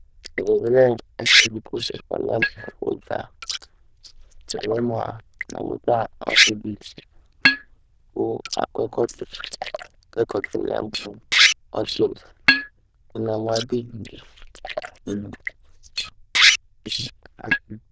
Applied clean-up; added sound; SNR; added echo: neural diffusion model UNIVERSE++.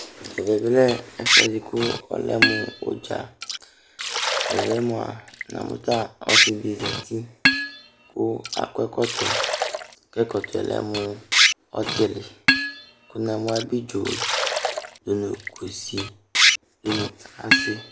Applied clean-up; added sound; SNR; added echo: none; Liquid; -2 dB; none.